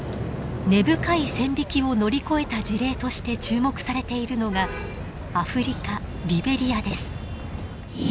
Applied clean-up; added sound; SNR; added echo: none; none; none; none.